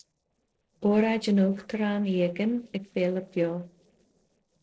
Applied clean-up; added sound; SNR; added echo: neural separator model SepFormer DNS4.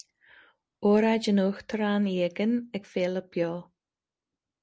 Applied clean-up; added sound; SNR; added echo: none; none; none; none.